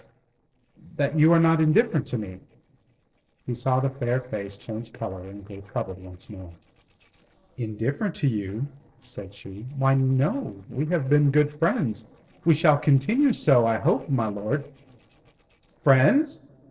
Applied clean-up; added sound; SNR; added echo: neural separator model SepFormer DNS4.